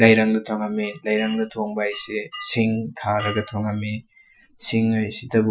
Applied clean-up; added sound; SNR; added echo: classical method Wiener filter.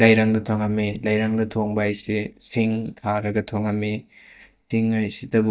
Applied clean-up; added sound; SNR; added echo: neural mask model DeepFilterNet 3.